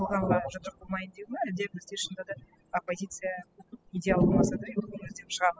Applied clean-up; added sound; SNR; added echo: classical method spectral subtraction.